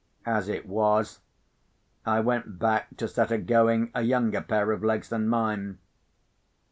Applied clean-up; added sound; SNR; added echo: none; none; none; none.